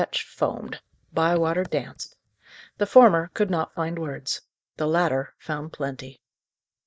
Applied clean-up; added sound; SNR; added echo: neural mask model DeepFilterNet 3.